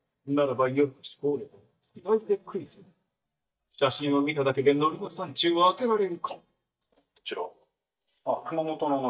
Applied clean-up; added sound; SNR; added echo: neural mask model DeepFilterNet 3.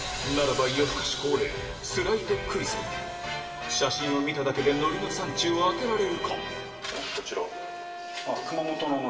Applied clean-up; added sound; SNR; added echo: none; Wind instrument, woodwind instrument; 14 dB; reverberation time 2.7 s.